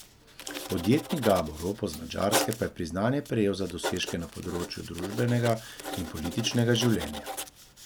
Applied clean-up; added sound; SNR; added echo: none; Writing; 8 dB; none.